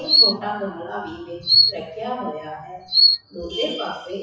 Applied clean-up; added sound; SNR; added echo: classical method WPE with log-MMSE.